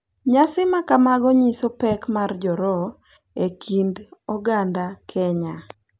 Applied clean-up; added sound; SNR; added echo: none; none; none; none.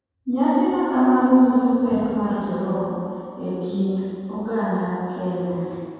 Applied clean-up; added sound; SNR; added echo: none; none; none; reverberation time 2.1 s.